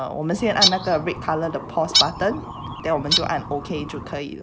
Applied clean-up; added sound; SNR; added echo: none; Bird; 1 dB; none.